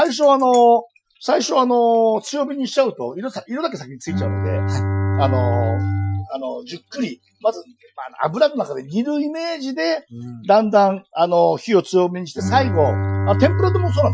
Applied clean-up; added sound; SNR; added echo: classical method Wiener filter.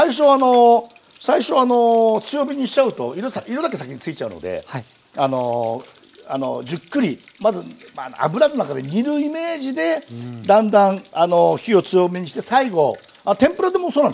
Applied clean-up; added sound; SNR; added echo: none; none; none; none.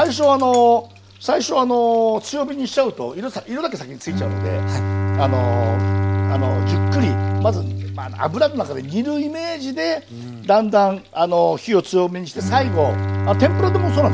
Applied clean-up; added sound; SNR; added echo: none; Bowed string instrument; 3 dB; none.